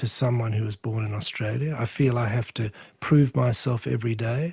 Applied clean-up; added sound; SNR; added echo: none; none; none; none.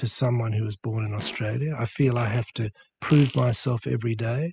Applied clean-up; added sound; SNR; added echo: classical method spectral subtraction.